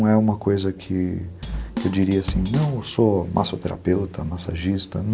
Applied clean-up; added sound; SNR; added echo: none; Drum kit; 8 dB; none.